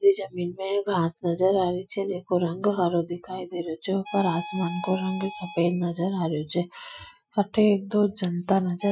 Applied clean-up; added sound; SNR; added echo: classical method Wiener filter.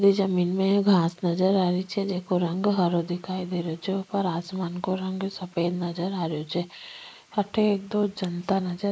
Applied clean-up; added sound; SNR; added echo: neural mask model Resemble Enhance denoiser.